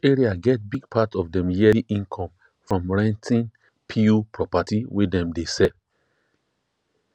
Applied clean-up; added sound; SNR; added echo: none; none; none; none.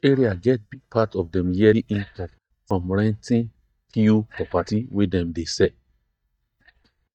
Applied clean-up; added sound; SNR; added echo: neural mask model DeepFilterNet 3.